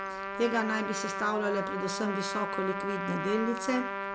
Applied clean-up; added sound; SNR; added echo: none; Trumpet; 3 dB; none.